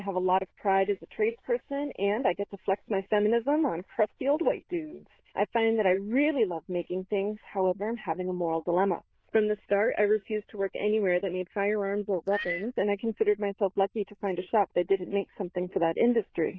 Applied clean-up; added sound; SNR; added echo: neural diffusion model UNIVERSE++.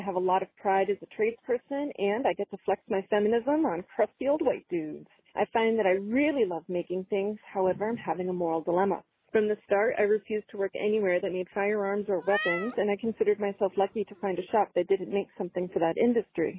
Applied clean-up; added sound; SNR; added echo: none; Meow; 10 dB; none.